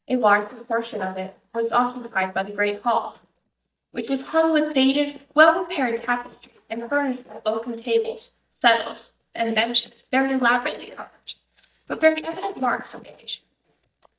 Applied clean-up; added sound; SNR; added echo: neural mask model DeepFilterNet 3.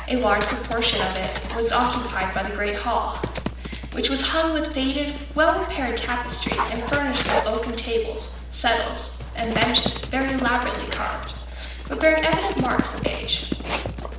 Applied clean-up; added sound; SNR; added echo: none; Dog; 8 dB; reverberation time 0.8 s.